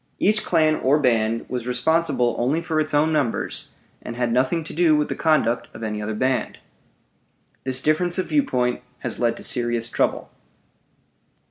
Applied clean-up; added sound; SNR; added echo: none; none; none; none.